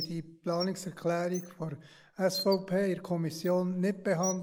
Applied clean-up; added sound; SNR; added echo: neural mask model Resemble Enhance denoiser.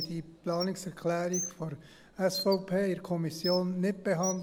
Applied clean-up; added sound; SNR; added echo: none; Bird; 11 dB; none.